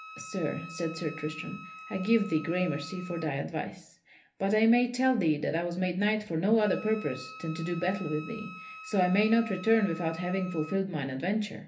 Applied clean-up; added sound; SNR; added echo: none; Wind instrument, woodwind instrument; 17 dB; reverberation time 0.3 s.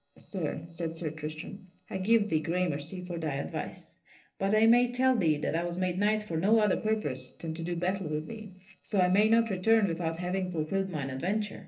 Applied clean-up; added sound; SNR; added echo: neural separator model SepFormer DNS4.